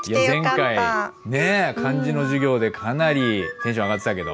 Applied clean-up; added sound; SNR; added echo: none; none; none; none.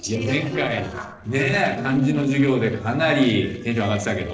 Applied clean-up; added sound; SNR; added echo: neural separator model SepFormer DNS4.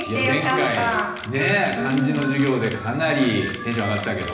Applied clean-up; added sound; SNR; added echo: none; Camera; 17 dB; reverberation time 1.0 s.